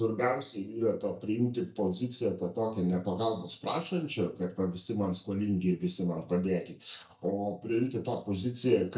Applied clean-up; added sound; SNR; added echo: neural mask model DeepFilterNet 3.